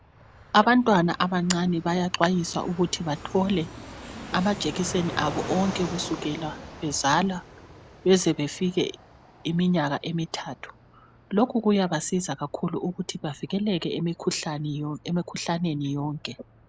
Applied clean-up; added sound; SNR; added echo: none; Fixed-wing aircraft, airplane; 16 dB; none.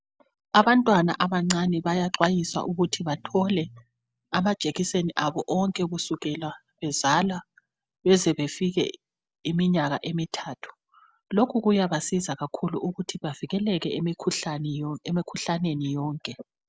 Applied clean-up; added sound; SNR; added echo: none; none; none; none.